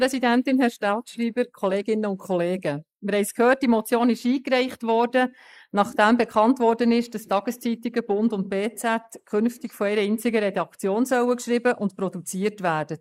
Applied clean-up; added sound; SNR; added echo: neural mask model Resemble Enhance denoiser.